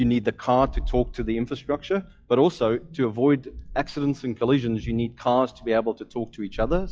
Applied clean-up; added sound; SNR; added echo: classical method log-MMSE.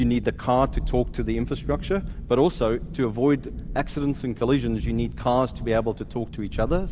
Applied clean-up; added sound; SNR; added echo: none; Thunderstorm; 7 dB; none.